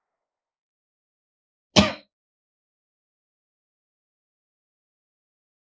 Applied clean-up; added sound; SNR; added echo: neural mask model Resemble Enhance denoiser.